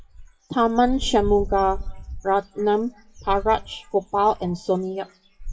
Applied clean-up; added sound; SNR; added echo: classical method WPE with log-MMSE.